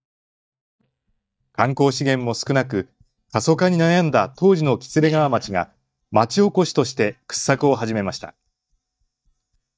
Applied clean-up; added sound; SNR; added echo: neural mask model DeepFilterNet 3.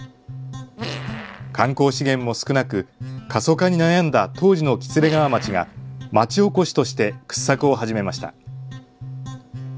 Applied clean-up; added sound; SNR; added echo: none; Fart; 15 dB; none.